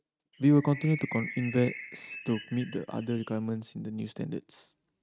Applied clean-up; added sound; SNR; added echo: neural mask model RNNoise.